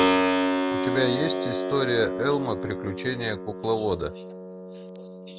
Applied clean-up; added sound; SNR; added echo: none; Keyboard (musical); -1 dB; none.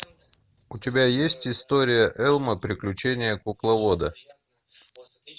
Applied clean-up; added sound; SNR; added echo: none; none; none; none.